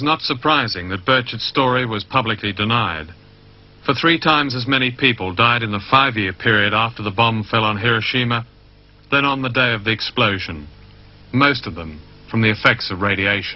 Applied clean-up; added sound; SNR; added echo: none; none; none; none.